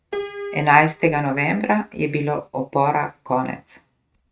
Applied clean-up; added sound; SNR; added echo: neural mask model RNNoise.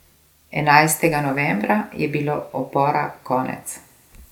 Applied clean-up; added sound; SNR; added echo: none; none; none; none.